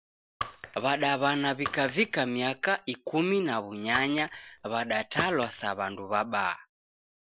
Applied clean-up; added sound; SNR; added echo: none; Shatter; 9 dB; none.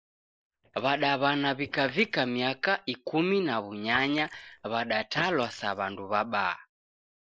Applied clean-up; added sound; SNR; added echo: neural mask model Resemble Enhance denoiser.